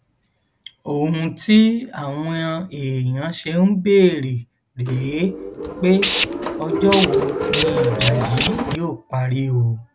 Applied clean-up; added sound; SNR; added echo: none; Tools; 1 dB; none.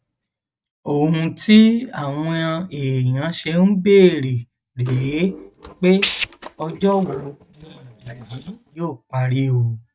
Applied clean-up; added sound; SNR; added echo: neural mask model DeepFilterNet 3.